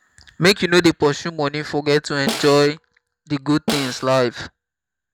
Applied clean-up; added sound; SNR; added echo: none; Snare drum; 10 dB; none.